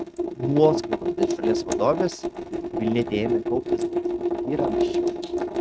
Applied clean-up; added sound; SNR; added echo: neural mask model RNNoise.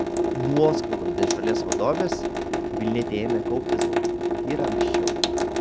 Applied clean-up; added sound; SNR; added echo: none; Sink (filling or washing) / Water tap, faucet; -4 dB; none.